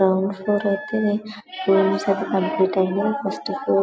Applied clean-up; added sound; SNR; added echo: none; Wind instrument, woodwind instrument; 16 dB; none.